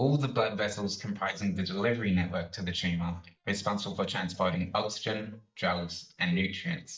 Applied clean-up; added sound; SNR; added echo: neural mask model DeepFilterNet 3.